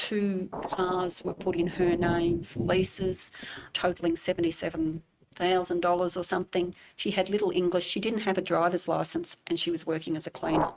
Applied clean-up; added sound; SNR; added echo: neural mask model RNNoise.